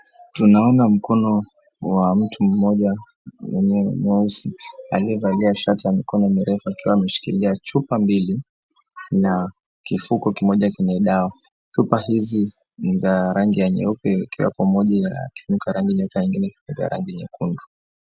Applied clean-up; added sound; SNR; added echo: none; none; none; none.